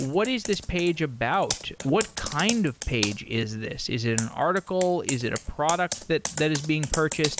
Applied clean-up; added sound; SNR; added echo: none; Computer keyboard; 10 dB; none.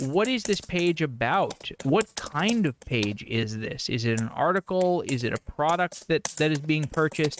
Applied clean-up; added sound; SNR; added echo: neural mask model RNNoise.